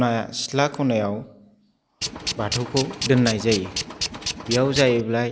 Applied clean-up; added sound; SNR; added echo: none; Tools; 6 dB; none.